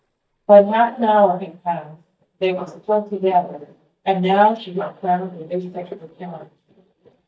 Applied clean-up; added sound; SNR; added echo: neural mask model DeepFilterNet 3.